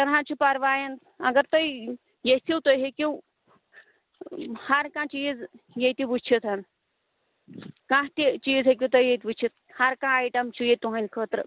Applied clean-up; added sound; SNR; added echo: none; none; none; none.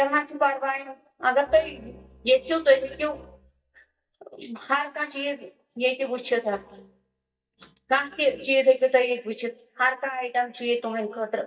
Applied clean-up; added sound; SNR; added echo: neural mask model DeepFilterNet 3.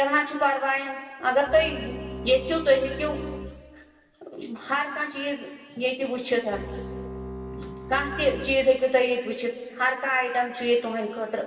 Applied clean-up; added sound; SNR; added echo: none; Bowed string instrument; 11 dB; reverberation time 2.5 s.